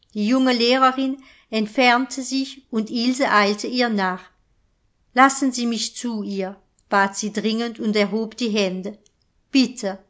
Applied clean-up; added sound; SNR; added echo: none; none; none; none.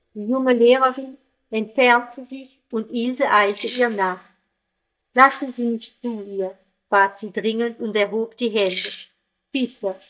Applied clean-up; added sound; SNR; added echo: neural mask model DeepFilterNet 3.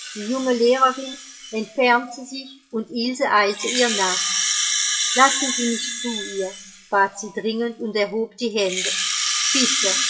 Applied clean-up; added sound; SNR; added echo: classical method WPE with log-MMSE.